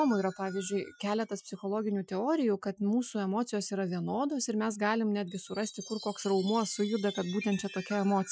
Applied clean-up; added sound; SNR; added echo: classical method Wiener filter.